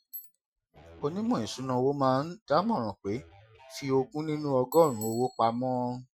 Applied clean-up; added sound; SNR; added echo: classical method Wiener filter.